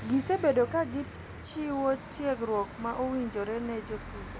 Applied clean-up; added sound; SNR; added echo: none; Church bell / Traffic noise, roadway noise; 12 dB; none.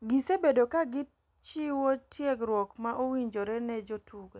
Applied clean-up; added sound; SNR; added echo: none; none; none; none.